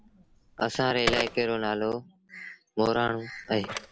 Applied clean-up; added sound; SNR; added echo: none; Telephone; 9 dB; none.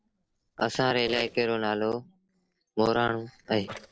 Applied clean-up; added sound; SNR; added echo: neural separator model SepFormer DNS4.